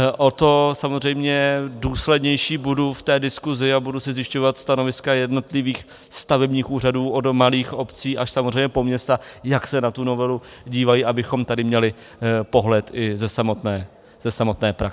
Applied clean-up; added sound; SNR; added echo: none; none; none; none.